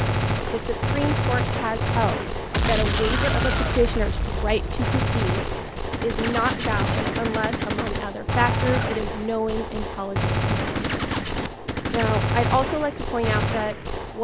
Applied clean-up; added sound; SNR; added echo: none; Gunshot, gunfire; -3 dB; none.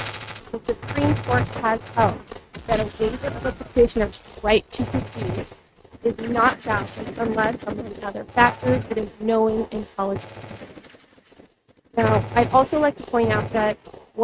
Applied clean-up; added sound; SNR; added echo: neural mask model RNNoise.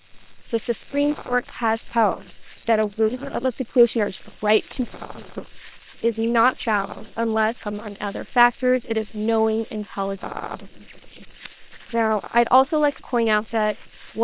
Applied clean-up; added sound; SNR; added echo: neural separator model SepFormer WHAM!.